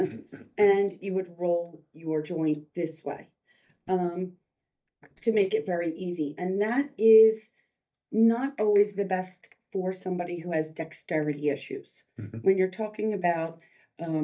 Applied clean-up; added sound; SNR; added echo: neural mask model DeepFilterNet 3.